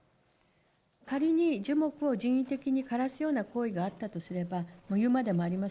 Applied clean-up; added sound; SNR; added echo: none; none; none; none.